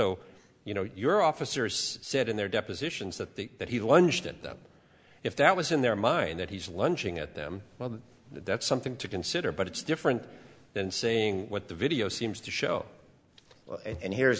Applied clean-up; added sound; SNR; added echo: none; none; none; none.